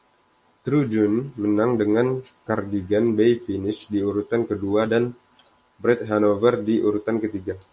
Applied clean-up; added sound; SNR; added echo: none; none; none; none.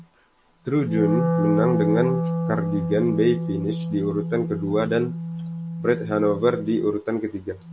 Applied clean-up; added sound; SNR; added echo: none; Wind instrument, woodwind instrument; 2 dB; none.